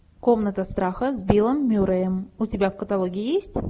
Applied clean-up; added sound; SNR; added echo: none; none; none; none.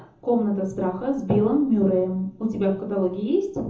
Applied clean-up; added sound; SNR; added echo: none; none; none; reverberation time 0.6 s.